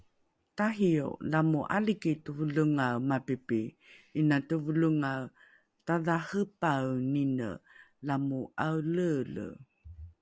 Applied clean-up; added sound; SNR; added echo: none; none; none; none.